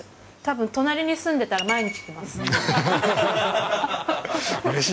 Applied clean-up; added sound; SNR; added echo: none; none; none; none.